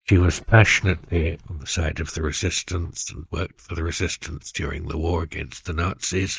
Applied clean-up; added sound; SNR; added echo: neural mask model DeepFilterNet 3.